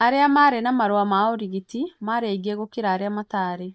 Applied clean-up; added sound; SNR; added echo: neural mask model DeepFilterNet 3.